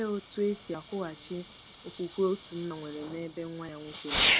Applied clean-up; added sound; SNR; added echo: none; Fireworks; -3 dB; none.